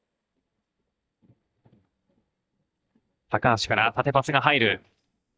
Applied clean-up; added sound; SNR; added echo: neural mask model DeepFilterNet 3.